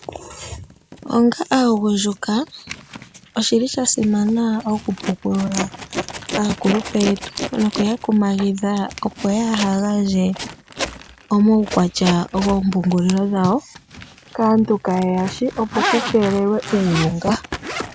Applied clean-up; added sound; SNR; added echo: none; Zipper (clothing); 11 dB; none.